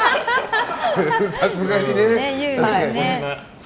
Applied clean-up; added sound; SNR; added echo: none; none; none; none.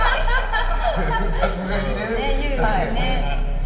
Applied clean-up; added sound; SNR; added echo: none; Growling; -2 dB; reverberation time 2.3 s.